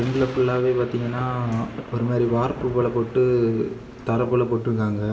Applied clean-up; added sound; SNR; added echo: none; Thunder / Rain; 15 dB; reverberation time 2.9 s.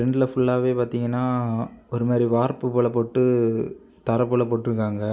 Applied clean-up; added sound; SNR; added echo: none; none; none; none.